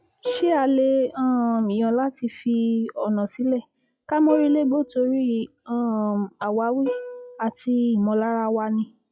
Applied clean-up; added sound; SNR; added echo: classical method log-MMSE.